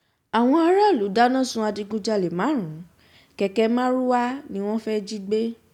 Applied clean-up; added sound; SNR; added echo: none; none; none; none.